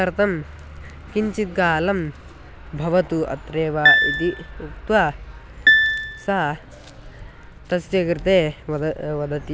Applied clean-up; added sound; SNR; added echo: none; Piano; -4 dB; none.